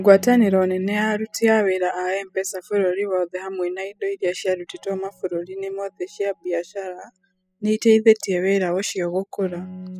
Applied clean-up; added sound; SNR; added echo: classical method spectral subtraction.